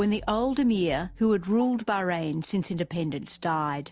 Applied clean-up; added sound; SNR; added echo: none; none; none; none.